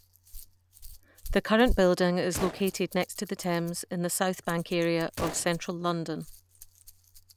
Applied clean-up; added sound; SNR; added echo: none; Gunshot, gunfire + Rattle; 10 dB; none.